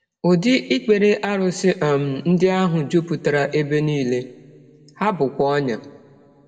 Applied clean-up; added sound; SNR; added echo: none; none; none; reverberation time 0.9 s.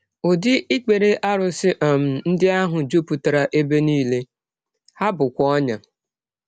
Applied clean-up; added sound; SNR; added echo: none; none; none; none.